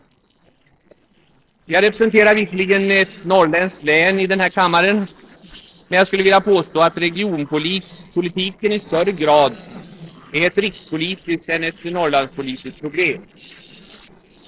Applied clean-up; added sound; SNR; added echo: neural separator model SepFormer DNS4.